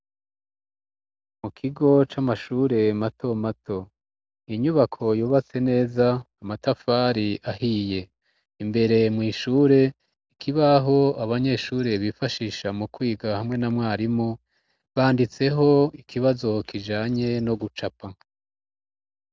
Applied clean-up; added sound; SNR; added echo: none; none; none; none.